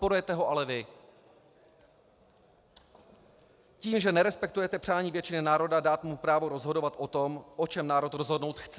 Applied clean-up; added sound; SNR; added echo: none; none; none; none.